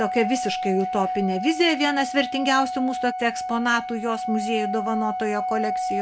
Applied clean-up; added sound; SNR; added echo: none; Organ; 4 dB; none.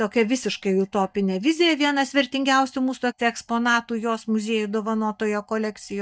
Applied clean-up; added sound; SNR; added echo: neural mask model DeepFilterNet 3.